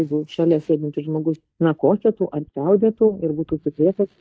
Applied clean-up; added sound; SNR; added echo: neural mask model DeepFilterNet 3.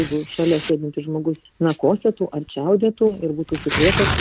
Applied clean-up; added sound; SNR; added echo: none; Tearing; 7 dB; none.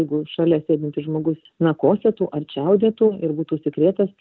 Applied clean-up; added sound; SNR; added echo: none; none; none; none.